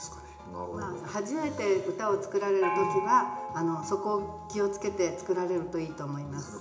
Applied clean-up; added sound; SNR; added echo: none; Gong; 10 dB; reverberation time 0.8 s.